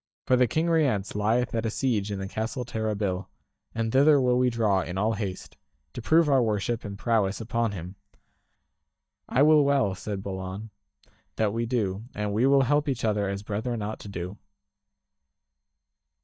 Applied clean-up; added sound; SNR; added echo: neural mask model DeepFilterNet 3.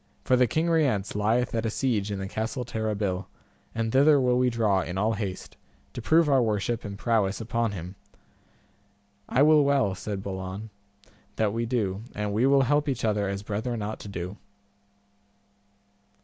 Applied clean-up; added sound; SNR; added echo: none; none; none; none.